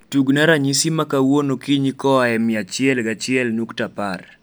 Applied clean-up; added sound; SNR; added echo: none; none; none; none.